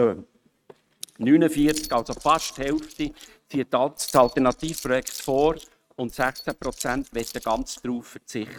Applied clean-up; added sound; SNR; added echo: neural mask model RNNoise.